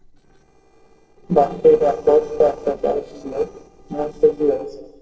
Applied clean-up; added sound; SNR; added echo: neural separator model SepFormer DNS4.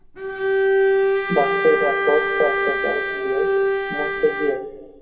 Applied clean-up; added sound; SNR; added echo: none; Bowed string instrument; -3 dB; reverberation time 1.6 s.